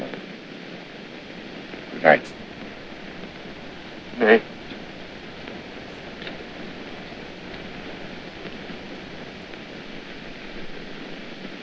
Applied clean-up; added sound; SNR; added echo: none; Mechanisms + Tools; 14 dB; none.